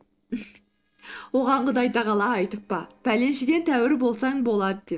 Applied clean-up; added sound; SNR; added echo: neural separator model SepFormer DNS4.